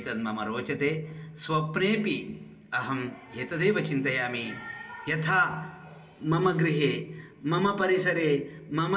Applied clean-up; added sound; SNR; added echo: none; Guitar; 11 dB; reverberation time 0.2 s.